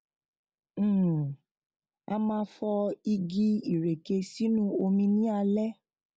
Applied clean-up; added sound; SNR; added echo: none; none; none; none.